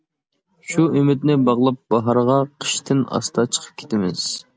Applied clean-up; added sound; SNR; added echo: none; none; none; none.